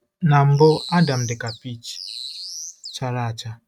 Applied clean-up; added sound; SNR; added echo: neural mask model RNNoise.